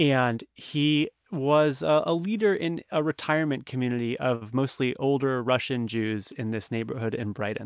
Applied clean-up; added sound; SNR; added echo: none; none; none; none.